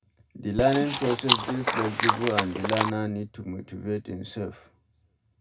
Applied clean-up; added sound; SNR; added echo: none; Chewing, mastication; -1 dB; reverberation time 0.2 s.